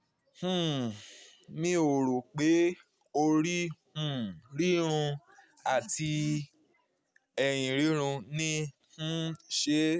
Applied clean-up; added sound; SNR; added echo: none; none; none; none.